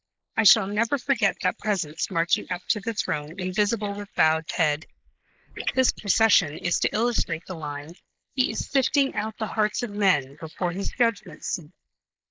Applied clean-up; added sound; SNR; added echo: neural mask model Resemble Enhance denoiser.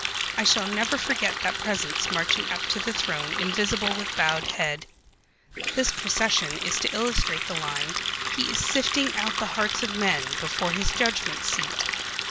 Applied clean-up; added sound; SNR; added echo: none; Water tap, faucet; 2 dB; none.